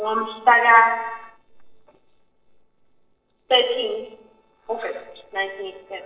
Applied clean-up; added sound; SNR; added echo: neural separator model SepFormer DNS4.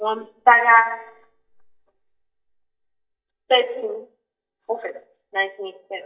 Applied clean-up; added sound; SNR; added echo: neural mask model DeepFilterNet 3.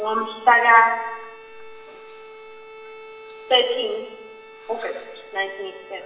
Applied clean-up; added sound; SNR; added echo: none; Bowed string instrument; 19 dB; reverberation time 1.1 s.